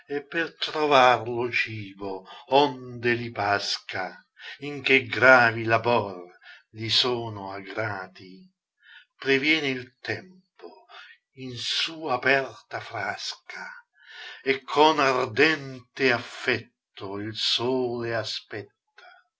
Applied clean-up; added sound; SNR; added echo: none; none; none; none.